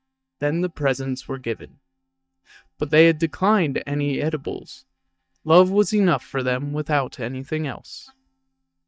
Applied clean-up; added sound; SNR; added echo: neural mask model DeepFilterNet 3.